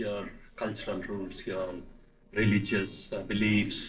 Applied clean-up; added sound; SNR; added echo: neural separator model SepFormer DNS4.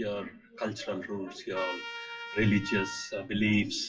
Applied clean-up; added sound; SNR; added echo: classical method WPE with log-MMSE.